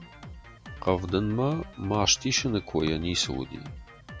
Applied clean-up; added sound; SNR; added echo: none; Drum kit; 15 dB; none.